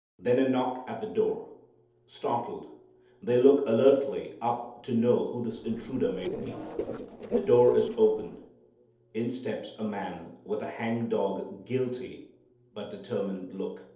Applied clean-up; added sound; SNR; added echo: neural separator model SepFormer DNS4.